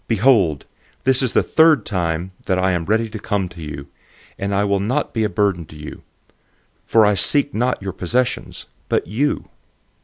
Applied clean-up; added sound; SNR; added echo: none; none; none; none.